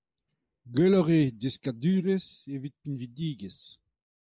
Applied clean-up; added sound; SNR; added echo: neural mask model Resemble Enhance denoiser.